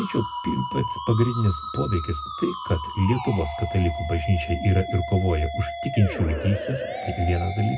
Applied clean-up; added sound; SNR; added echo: none; Musical instrument; 8 dB; reverberation time 0.2 s.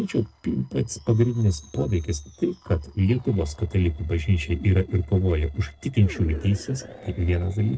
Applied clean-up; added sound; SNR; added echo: neural separator model SepFormer DNS4.